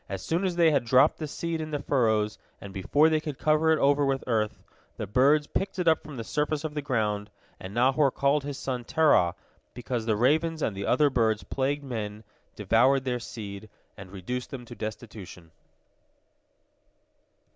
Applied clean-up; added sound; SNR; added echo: none; none; none; none.